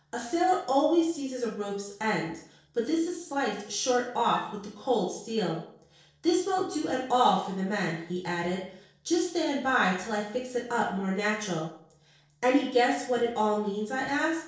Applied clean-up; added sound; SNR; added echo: neural separator model SepFormer DNS4.